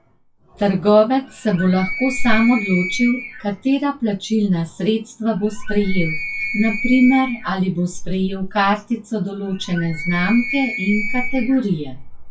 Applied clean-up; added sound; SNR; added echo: classical method WPE with log-MMSE.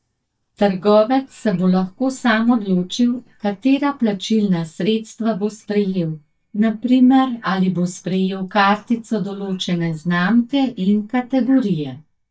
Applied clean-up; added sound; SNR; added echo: neural mask model DeepFilterNet 3.